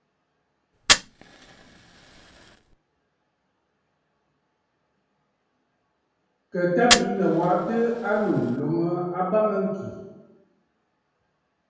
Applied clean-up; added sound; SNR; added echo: none; Fire; 5 dB; reverberation time 1.2 s.